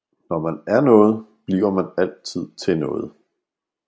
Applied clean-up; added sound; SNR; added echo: none; none; none; none.